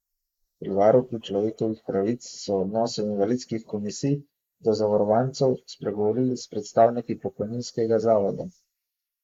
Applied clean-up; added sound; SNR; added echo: neural mask model Resemble Enhance denoiser.